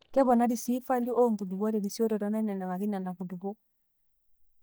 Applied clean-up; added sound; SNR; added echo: neural mask model DeepFilterNet 3.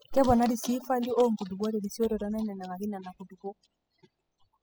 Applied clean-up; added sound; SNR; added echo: classical method spectral subtraction.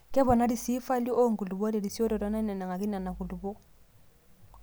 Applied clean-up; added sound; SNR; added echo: none; none; none; none.